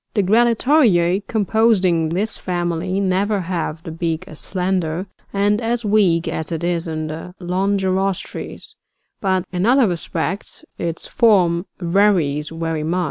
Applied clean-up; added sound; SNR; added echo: none; none; none; none.